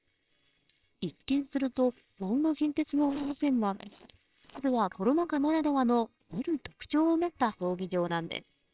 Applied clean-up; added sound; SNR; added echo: neural separator model SepFormer WHAMR!.